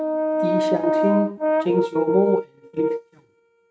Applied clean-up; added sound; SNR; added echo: neural mask model RNNoise.